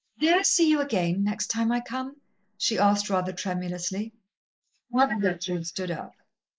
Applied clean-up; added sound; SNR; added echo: neural mask model Resemble Enhance denoiser.